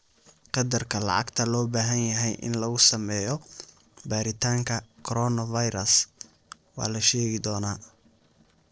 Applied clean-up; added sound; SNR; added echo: neural separator model SepFormer DNS4.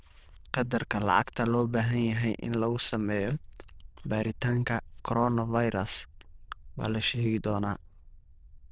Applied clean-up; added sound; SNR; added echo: neural diffusion model UNIVERSE++.